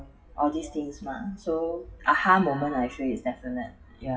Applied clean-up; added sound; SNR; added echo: classical method WPE with log-MMSE.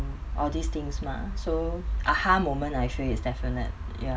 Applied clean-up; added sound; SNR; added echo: none; none; none; none.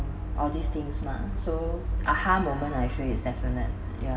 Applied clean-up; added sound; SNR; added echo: none; Microwave oven; 11 dB; reverberation time 2.5 s.